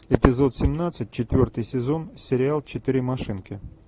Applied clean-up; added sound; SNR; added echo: none; Bass drum; 11 dB; none.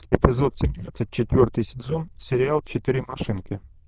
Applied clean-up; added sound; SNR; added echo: neural diffusion model UNIVERSE++.